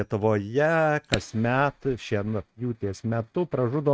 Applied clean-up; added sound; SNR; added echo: neural mask model RNNoise.